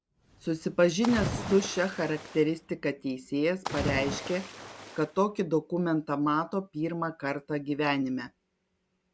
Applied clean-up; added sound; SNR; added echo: none; Splash, splatter; 7 dB; none.